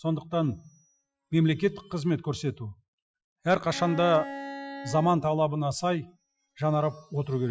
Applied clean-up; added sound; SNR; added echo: classical method Wiener filter.